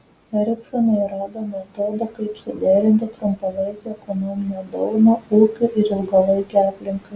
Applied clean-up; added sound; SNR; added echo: none; none; none; none.